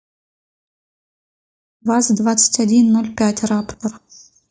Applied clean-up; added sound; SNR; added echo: neural mask model DeepFilterNet 3.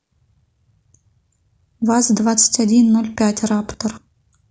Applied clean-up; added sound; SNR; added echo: none; none; none; none.